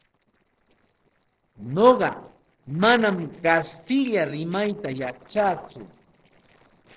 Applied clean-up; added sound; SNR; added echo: neural separator model SepFormer DNS4.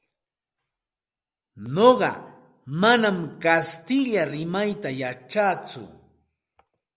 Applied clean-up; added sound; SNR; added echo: none; none; none; none.